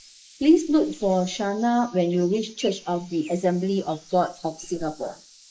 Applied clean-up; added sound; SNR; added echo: neural mask model Resemble Enhance denoiser.